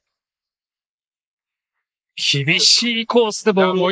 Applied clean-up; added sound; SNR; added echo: neural mask model Resemble Enhance denoiser.